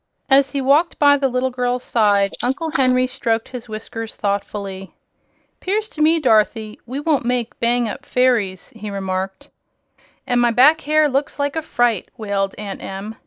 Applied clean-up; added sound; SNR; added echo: neural mask model Resemble Enhance denoiser.